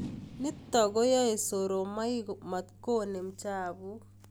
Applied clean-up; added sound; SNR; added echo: none; Fireworks; 17 dB; none.